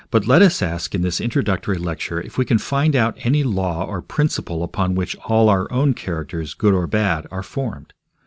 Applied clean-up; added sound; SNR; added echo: none; none; none; none.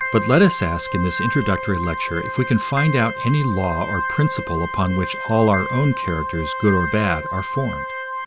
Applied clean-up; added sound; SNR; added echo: none; Organ; 6 dB; none.